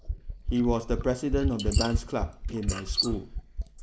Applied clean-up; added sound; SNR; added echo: neural mask model Resemble Enhance denoiser.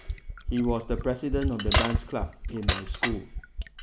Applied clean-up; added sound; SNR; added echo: none; Fill (with liquid) + Bicycle; -2 dB; none.